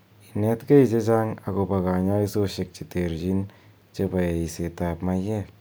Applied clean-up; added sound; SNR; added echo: none; none; none; none.